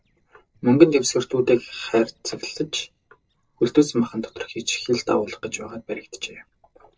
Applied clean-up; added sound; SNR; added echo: neural separator model SepFormer DNS4.